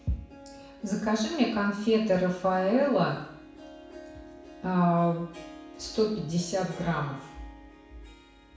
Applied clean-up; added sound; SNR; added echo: none; Harp; 19 dB; reverberation time 0.6 s.